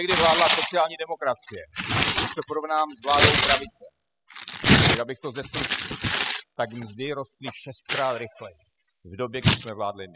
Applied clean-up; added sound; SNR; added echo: classical method spectral subtraction.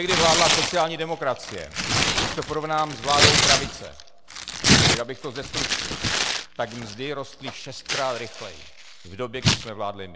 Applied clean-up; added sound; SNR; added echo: none; Tearing; -4 dB; none.